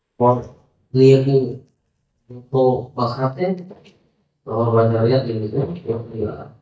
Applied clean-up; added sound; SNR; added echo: neural mask model DeepFilterNet 3.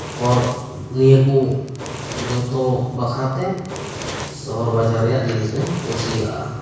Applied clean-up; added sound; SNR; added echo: none; Fire; 13 dB; reverberation time 1.1 s.